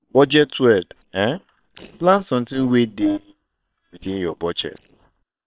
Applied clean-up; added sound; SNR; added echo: neural separator model SepFormer WHAM!.